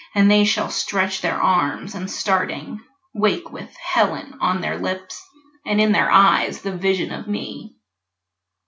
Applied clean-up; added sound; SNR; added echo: none; none; none; none.